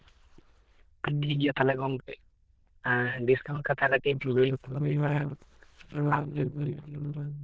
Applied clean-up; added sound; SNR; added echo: neural diffusion model UNIVERSE++.